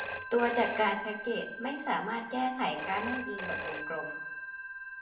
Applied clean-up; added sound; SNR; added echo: none; Telephone; -4 dB; reverberation time 0.8 s.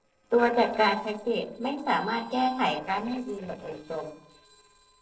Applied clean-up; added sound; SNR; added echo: neural separator model SepFormer DNS4.